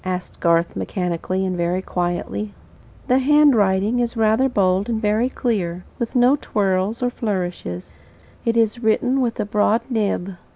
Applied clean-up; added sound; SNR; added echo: none; none; none; none.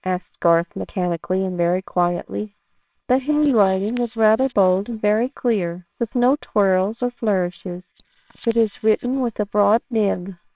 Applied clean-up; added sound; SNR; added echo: neural separator model SepFormer WHAMR!.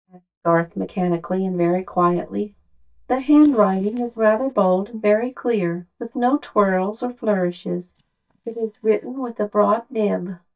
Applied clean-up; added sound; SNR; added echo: neural mask model DeepFilterNet 3.